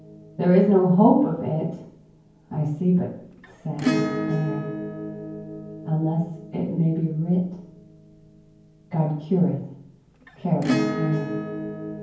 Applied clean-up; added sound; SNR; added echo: none; Acoustic guitar / Strum; 8 dB; reverberation time 0.9 s.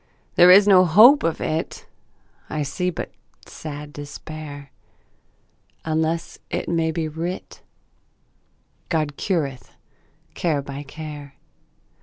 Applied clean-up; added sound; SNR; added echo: none; none; none; none.